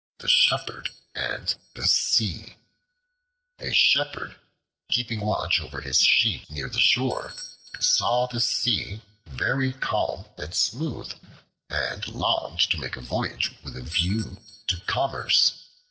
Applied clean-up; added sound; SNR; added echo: neural separator model SepFormer DNS4.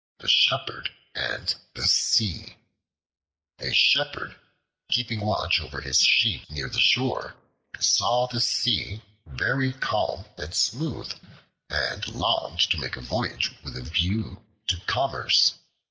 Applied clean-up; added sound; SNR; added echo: neural mask model Resemble Enhance denoiser.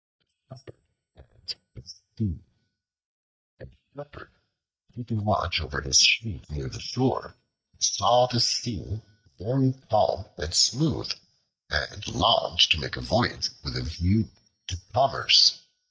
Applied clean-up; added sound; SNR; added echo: neural mask model DeepFilterNet 3.